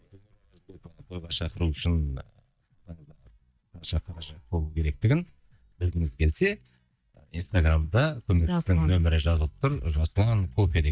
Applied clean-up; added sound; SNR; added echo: neural mask model DeepFilterNet 3.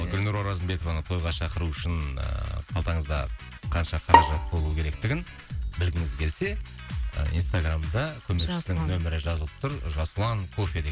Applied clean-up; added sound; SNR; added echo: none; Bowed string instrument; -2 dB; none.